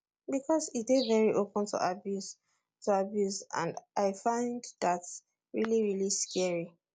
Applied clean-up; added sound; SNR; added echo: none; none; none; none.